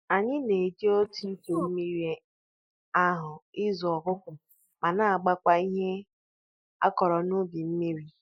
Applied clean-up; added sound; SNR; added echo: neural mask model Resemble Enhance denoiser.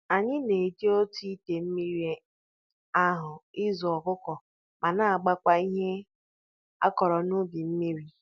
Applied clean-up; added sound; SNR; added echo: none; none; none; none.